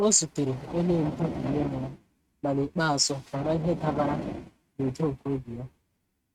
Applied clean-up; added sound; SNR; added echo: neural mask model RNNoise.